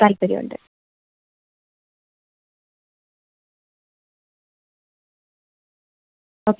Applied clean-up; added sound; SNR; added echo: none; none; none; none.